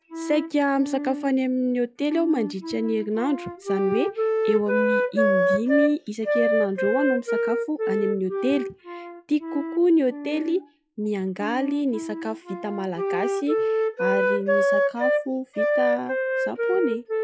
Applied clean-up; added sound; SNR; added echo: classical method log-MMSE.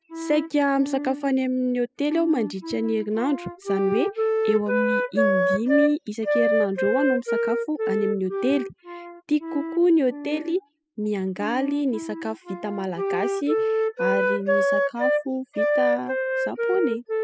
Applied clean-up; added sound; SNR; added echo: classical method spectral subtraction.